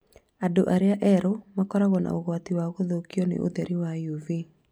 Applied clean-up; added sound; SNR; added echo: none; none; none; none.